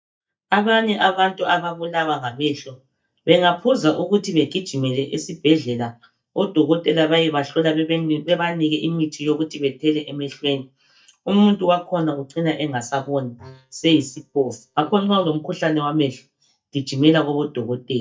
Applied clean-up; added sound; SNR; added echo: neural mask model DeepFilterNet 3.